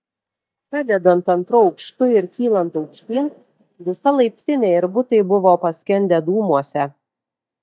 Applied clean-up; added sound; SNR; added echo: neural mask model DeepFilterNet 3.